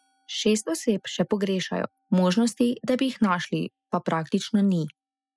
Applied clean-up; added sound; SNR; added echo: classical method spectral subtraction.